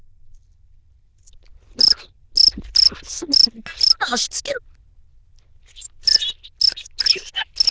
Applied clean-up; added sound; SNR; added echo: neural diffusion model UNIVERSE++.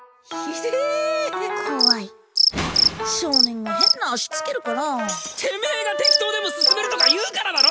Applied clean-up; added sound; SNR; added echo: none; Cricket; -1 dB; none.